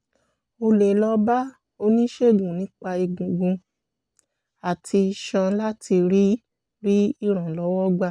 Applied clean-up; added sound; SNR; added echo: none; none; none; none.